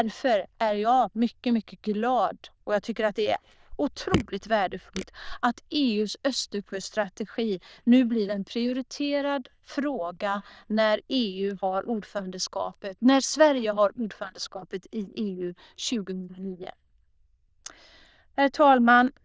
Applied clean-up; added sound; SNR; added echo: neural diffusion model UNIVERSE++.